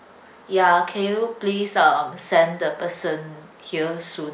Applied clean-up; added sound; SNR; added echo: none; none; none; none.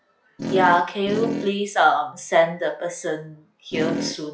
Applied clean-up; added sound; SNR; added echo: classical method log-MMSE.